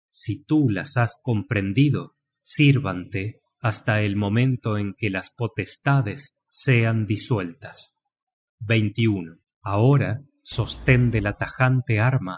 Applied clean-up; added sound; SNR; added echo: classical method spectral subtraction.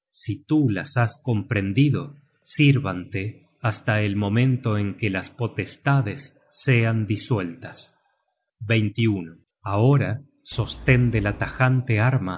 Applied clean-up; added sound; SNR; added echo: none; Wind; 13 dB; none.